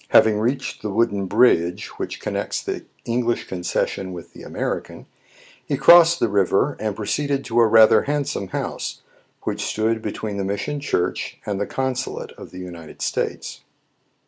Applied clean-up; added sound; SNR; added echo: none; none; none; none.